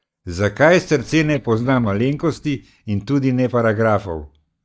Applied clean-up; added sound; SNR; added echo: neural mask model DeepFilterNet 3.